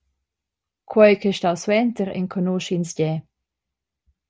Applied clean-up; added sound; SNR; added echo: none; none; none; none.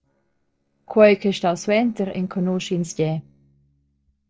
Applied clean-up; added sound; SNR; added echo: neural separator model SepFormer DNS4.